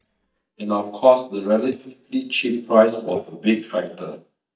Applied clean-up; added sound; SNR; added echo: neural mask model DeepFilterNet 3.